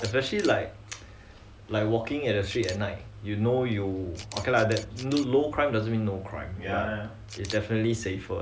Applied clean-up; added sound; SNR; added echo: none; Camera; 19 dB; none.